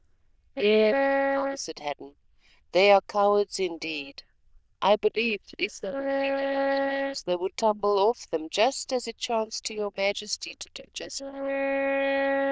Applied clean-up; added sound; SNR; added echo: neural diffusion model UNIVERSE++.